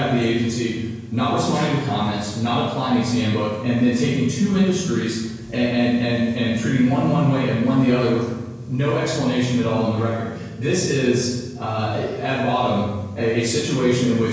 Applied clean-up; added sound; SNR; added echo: none; none; none; reverberation time 1.0 s.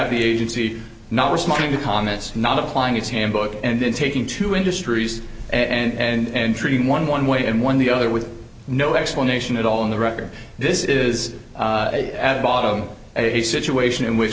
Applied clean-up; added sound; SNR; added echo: none; none; none; none.